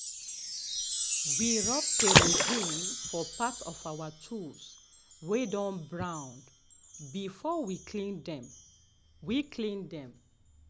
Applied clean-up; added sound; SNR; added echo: none; Water / Splash, splatter + Chime; -3 dB; none.